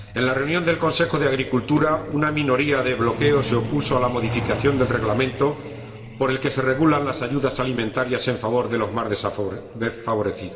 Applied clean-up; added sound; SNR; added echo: none; Truck; 12 dB; reverberation time 1.6 s.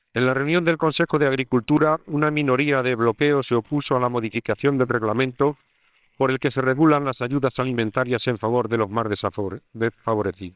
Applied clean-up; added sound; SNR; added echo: neural separator model SepFormer WHAMR!.